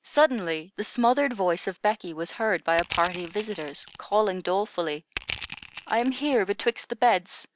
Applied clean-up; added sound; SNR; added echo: none; Crushing; 9 dB; none.